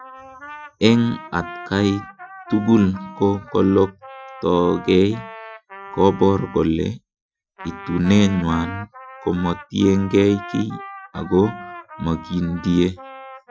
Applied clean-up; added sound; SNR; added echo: classical method Wiener filter.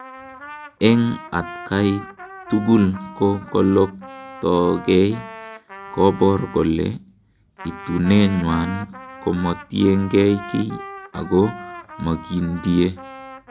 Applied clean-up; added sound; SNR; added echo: none; Trumpet; 16 dB; none.